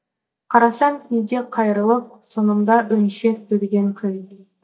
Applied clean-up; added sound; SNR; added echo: neural mask model DeepFilterNet 3.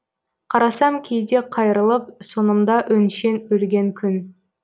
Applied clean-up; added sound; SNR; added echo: none; none; none; none.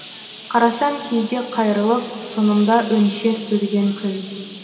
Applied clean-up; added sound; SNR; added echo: none; Bird; 18 dB; reverberation time 2.3 s.